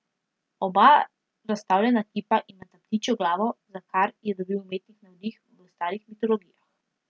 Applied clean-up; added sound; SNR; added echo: none; none; none; none.